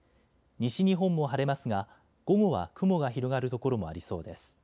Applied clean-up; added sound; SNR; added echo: none; none; none; none.